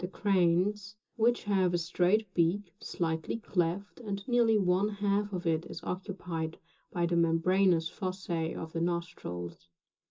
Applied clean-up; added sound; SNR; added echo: none; none; none; reverberation time 0.2 s.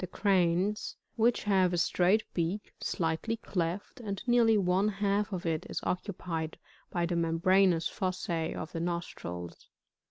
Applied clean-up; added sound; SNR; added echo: none; none; none; none.